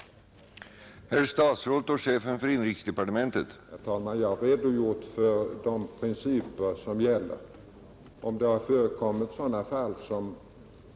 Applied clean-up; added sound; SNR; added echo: none; none; none; none.